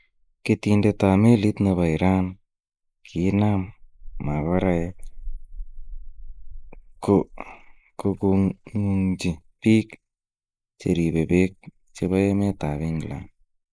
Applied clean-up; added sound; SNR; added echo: neural mask model Resemble Enhance denoiser.